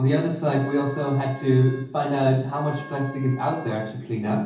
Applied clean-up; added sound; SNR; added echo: none; Wind instrument, woodwind instrument; 20 dB; reverberation time 0.7 s.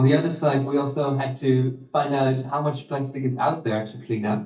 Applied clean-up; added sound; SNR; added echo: neural mask model DeepFilterNet 3.